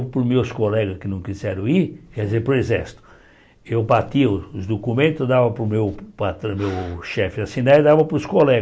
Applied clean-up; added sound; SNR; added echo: none; none; none; none.